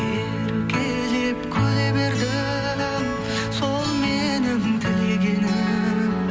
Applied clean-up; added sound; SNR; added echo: none; none; none; none.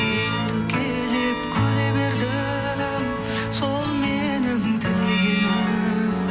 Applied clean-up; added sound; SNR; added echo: none; Harmonica; 10 dB; none.